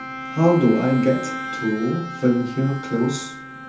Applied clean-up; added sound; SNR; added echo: none; Bowed string instrument; 11 dB; reverberation time 0.6 s.